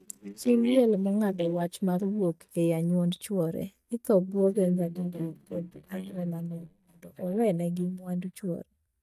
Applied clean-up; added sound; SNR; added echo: neural mask model DeepFilterNet 3.